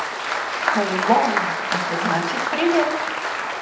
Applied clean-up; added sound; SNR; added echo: none; Applause; 0 dB; reverberation time 0.8 s.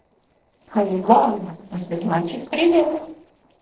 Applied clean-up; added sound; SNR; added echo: neural separator model SepFormer DNS4.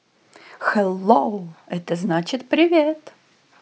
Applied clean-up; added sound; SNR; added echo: none; none; none; none.